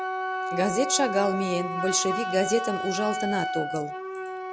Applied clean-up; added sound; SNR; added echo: none; Wind instrument, woodwind instrument; 3 dB; none.